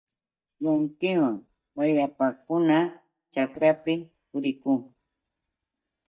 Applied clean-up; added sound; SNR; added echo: neural mask model DeepFilterNet 3.